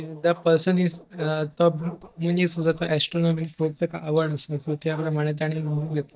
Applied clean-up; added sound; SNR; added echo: neural mask model DeepFilterNet 3.